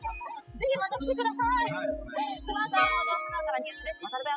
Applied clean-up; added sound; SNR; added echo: classical method spectral subtraction.